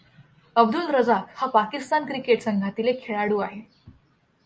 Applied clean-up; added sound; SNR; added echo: none; none; none; none.